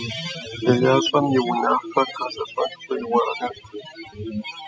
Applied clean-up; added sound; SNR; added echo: classical method spectral subtraction.